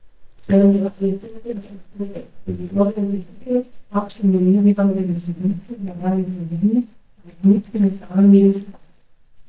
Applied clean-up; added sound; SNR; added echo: neural mask model DeepFilterNet 3.